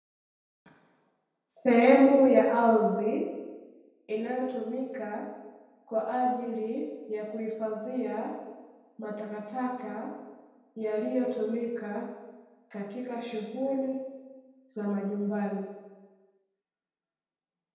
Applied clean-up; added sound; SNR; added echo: none; none; none; reverberation time 1.1 s.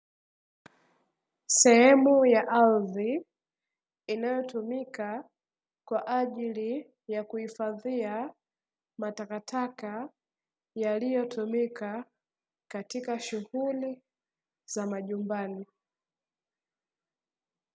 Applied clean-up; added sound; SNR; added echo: none; none; none; none.